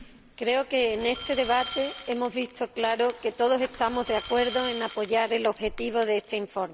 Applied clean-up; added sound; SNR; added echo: none; Glass; 14 dB; none.